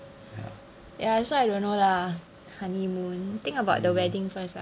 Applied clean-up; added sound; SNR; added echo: none; none; none; none.